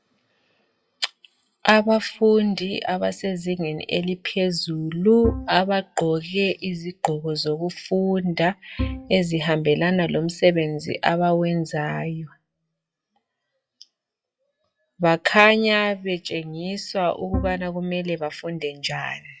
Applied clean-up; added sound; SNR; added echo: classical method WPE with log-MMSE.